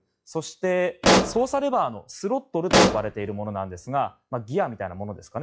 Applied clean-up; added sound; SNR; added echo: classical method log-MMSE.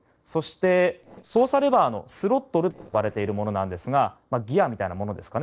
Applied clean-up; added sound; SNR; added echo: neural separator model SepFormer DNS4.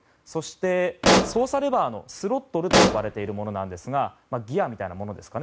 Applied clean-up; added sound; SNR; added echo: none; Explosion; -4 dB; none.